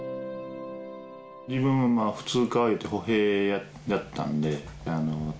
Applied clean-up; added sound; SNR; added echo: none; none; none; none.